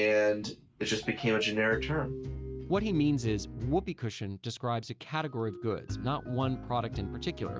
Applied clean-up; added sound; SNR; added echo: none; none; none; none.